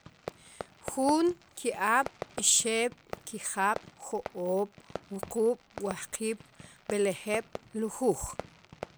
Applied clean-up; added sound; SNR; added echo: none; Fireworks; 14 dB; none.